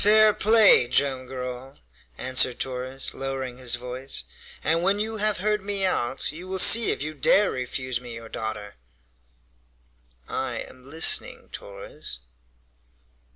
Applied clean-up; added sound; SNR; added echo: none; none; none; none.